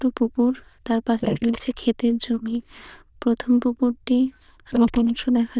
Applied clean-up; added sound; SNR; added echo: neural diffusion model UNIVERSE++.